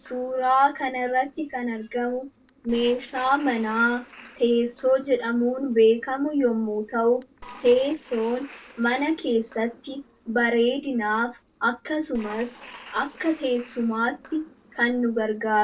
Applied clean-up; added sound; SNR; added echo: neural separator model SepFormer DNS4.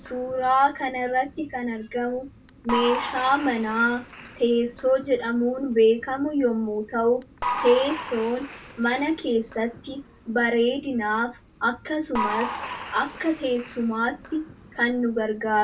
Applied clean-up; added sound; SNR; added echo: none; Applause / Crowd; 11 dB; reverberation time 0.1 s.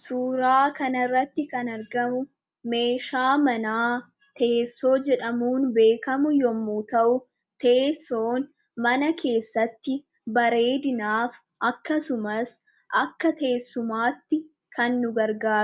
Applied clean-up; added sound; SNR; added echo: none; none; none; none.